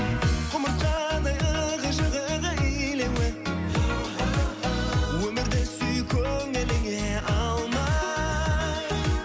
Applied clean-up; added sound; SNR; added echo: none; Bowed string instrument; 15 dB; none.